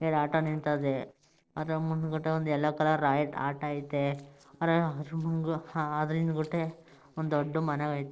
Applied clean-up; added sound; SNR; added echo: neural separator model SepFormer DNS4.